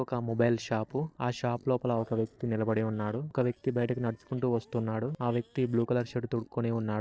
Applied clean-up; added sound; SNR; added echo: neural separator model SepFormer DNS4.